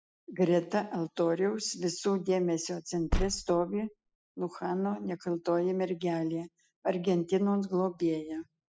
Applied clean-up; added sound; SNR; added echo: classical method spectral subtraction.